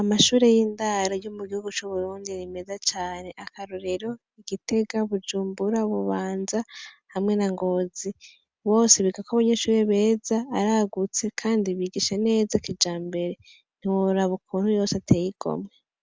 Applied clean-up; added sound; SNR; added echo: none; none; none; none.